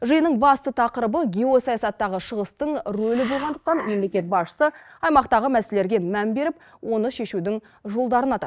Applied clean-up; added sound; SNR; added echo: neural mask model DeepFilterNet 3.